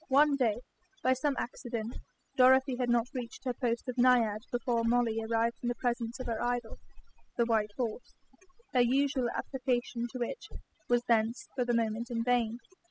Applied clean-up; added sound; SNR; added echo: classical method spectral subtraction.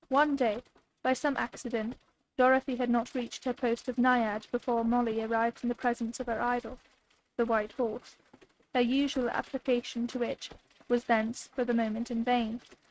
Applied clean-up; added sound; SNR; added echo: neural mask model RNNoise.